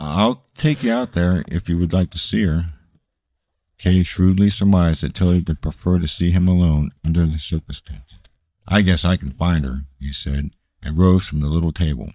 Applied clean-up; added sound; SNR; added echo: neural mask model DeepFilterNet 3.